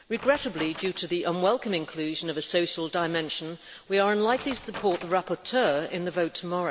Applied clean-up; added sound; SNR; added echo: none; Wood; 19 dB; none.